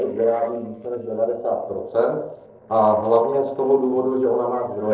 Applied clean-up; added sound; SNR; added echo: neural separator model SepFormer DNS4.